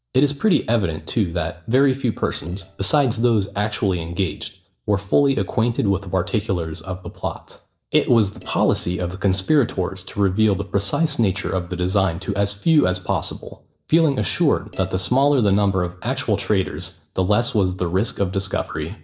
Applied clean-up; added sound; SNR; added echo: neural separator model SepFormer DNS4.